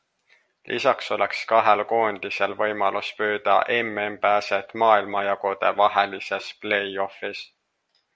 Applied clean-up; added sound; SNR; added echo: none; none; none; none.